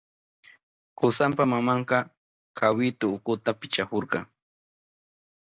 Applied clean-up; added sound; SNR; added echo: none; none; none; none.